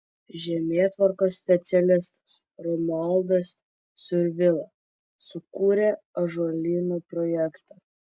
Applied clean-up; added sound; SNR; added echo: none; none; none; none.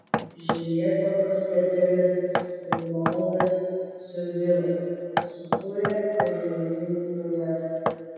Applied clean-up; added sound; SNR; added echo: none; Knock; 7 dB; reverberation time 2.2 s.